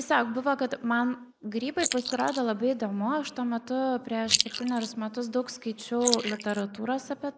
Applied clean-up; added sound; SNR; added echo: neural mask model Resemble Enhance denoiser.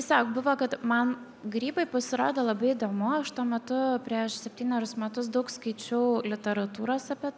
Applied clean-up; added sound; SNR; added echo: none; none; none; none.